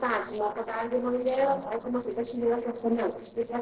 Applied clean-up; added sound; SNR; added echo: neural separator model SepFormer DNS4.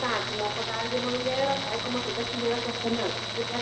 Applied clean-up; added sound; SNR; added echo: none; Tools; 2 dB; reverberation time 1.1 s.